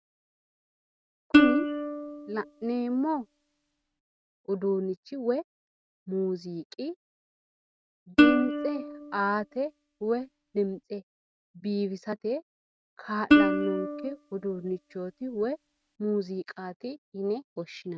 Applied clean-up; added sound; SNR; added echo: neural mask model RNNoise.